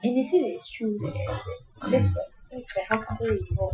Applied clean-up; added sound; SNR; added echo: classical method Wiener filter.